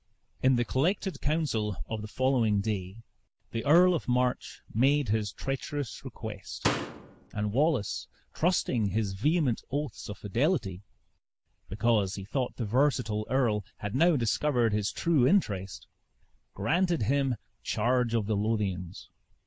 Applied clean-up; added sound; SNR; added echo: none; Slam; 6 dB; none.